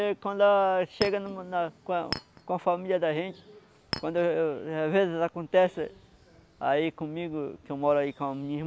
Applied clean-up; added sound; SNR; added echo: none; Chink, clink; 10 dB; none.